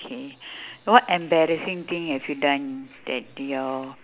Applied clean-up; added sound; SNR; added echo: none; none; none; none.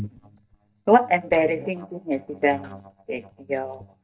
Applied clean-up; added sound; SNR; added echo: neural mask model DeepFilterNet 3.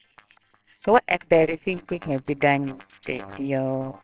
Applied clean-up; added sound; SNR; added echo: neural separator model SepFormer WHAMR!.